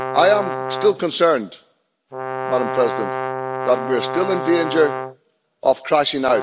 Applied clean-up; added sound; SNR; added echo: none; Brass instrument; 7 dB; none.